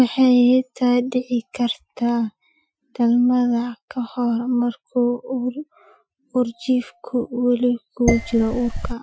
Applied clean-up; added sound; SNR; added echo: classical method Wiener filter.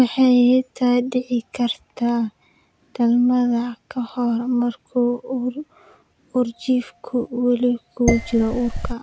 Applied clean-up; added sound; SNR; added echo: none; Dishes, pots, and pans; 3 dB; none.